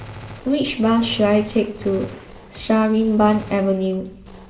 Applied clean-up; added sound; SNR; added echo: none; Gunshot, gunfire; 17 dB; reverberation time 0.7 s.